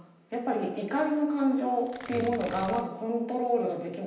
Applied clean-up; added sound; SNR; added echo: none; Tearing; 14 dB; reverberation time 0.9 s.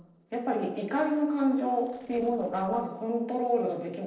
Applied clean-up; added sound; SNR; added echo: neural separator model SepFormer DNS4.